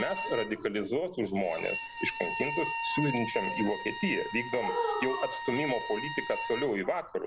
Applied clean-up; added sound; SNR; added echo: none; Bowed string instrument; 5 dB; none.